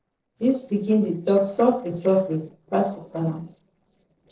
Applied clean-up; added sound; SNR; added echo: neural separator model SepFormer DNS4.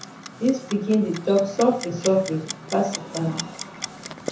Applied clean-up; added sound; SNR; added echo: none; Clock; 12 dB; reverberation time 0.6 s.